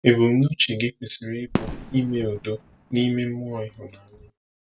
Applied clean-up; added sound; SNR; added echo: none; Fireworks; 11 dB; none.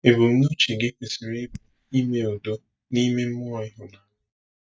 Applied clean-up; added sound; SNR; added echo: neural mask model DeepFilterNet 3.